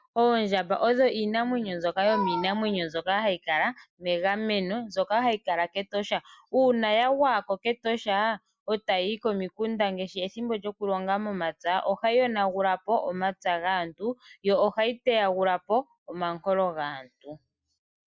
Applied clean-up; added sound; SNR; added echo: none; none; none; none.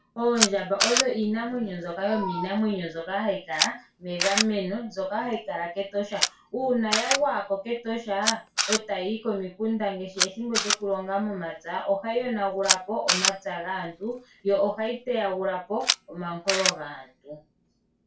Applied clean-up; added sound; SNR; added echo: none; Camera; 3 dB; reverberation time 0.2 s.